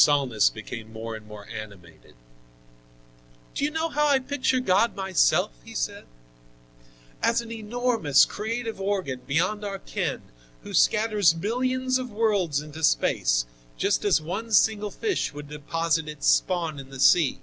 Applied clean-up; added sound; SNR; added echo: none; none; none; none.